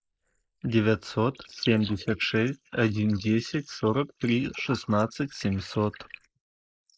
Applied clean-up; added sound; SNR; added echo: neural mask model Resemble Enhance denoiser.